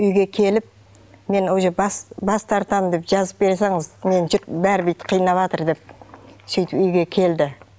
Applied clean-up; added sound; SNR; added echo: none; none; none; none.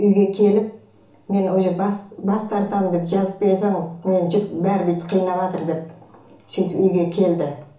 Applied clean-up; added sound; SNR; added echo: none; none; none; reverberation time 0.8 s.